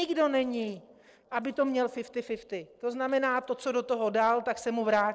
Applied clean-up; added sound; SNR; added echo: neural separator model SepFormer DNS4.